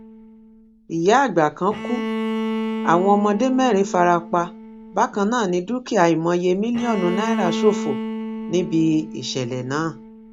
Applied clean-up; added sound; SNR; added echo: none; Bowed string instrument; 8 dB; none.